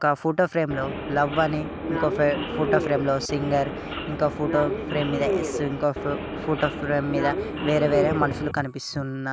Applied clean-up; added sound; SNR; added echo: none; Subway, metro, underground; 4 dB; none.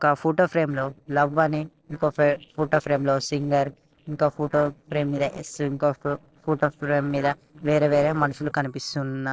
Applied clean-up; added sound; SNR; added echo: neural separator model SepFormer DNS4.